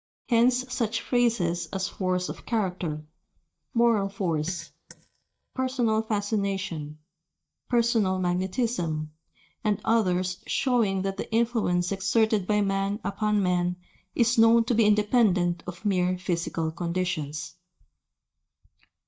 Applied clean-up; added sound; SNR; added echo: neural mask model DeepFilterNet 3.